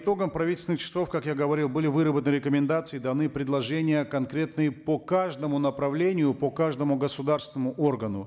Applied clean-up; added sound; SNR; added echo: none; none; none; none.